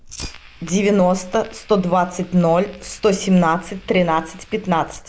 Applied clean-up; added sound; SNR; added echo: none; Fire; 20 dB; none.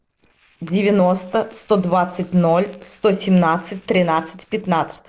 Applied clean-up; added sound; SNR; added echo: neural separator model SepFormer DNS4.